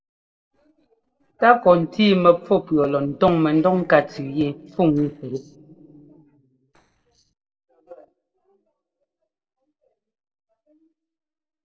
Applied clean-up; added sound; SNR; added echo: neural separator model SepFormer DNS4.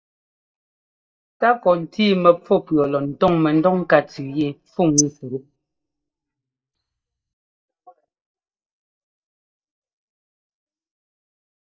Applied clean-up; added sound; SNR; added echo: neural mask model DeepFilterNet 3.